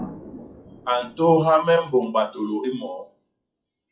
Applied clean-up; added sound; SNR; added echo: classical method WPE with log-MMSE.